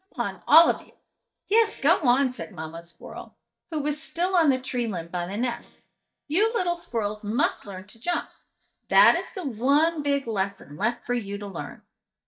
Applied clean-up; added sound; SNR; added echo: neural mask model DeepFilterNet 3.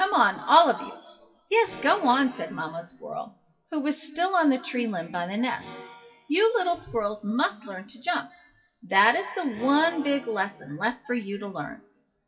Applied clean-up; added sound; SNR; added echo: classical method WPE with log-MMSE.